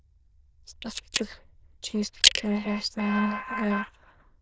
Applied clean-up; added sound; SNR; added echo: neural diffusion model UNIVERSE++.